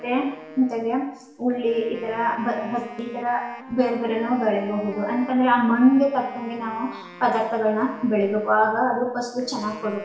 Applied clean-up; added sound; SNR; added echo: none; Wind instrument, woodwind instrument; 18 dB; reverberation time 0.7 s.